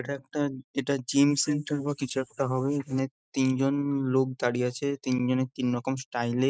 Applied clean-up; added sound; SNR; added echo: neural mask model Resemble Enhance denoiser.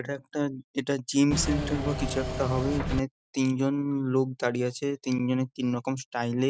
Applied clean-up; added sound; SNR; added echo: none; Engine / Mechanisms; 2 dB; none.